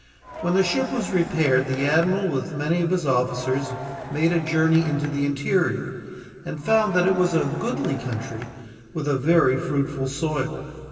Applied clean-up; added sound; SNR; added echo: none; Crowd; 14 dB; reverberation time 2.9 s.